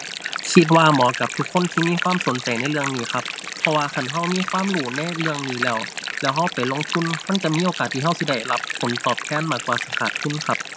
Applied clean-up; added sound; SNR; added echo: none; Stream; 6 dB; none.